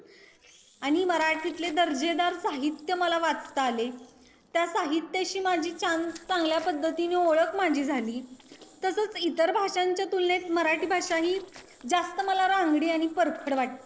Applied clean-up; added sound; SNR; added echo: neural separator model SepFormer DNS4.